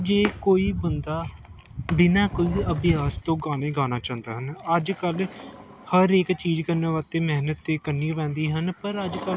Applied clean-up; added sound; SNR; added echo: none; Drawer open or close; 18 dB; none.